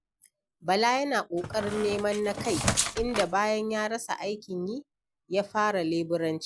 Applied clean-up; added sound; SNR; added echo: none; Squeak; 3 dB; none.